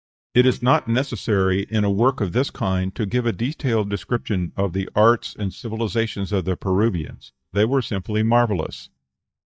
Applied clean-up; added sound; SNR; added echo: neural mask model DeepFilterNet 3.